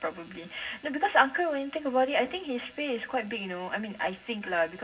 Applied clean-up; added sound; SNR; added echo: none; none; none; reverberation time 0.4 s.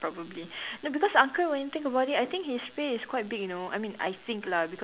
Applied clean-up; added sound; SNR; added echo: none; none; none; none.